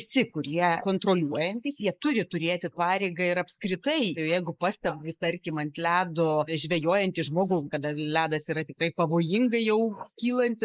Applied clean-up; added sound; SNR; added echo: neural mask model Resemble Enhance denoiser.